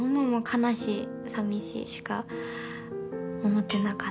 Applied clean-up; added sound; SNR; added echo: none; Bell; 19 dB; none.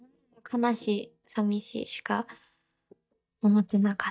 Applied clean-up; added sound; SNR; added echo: neural mask model DeepFilterNet 3.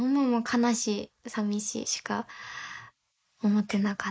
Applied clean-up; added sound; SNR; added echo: neural mask model Resemble Enhance denoiser.